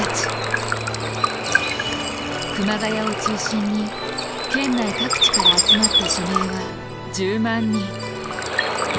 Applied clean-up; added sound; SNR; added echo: none; Water / Bird; -2 dB; none.